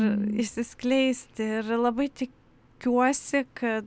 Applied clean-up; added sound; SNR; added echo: none; none; none; none.